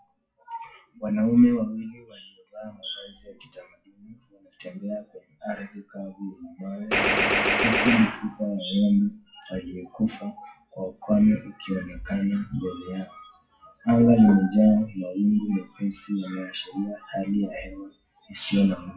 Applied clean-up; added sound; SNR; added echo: classical method WPE with log-MMSE.